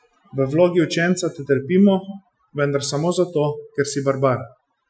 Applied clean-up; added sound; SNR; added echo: classical method Wiener filter.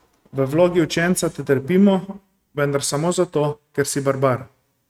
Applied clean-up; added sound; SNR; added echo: neural mask model RNNoise.